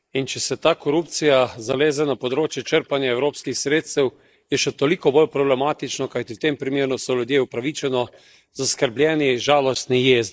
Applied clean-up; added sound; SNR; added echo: neural mask model Resemble Enhance denoiser.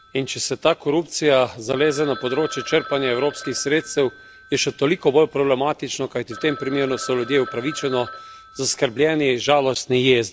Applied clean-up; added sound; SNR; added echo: none; Telephone; 17 dB; none.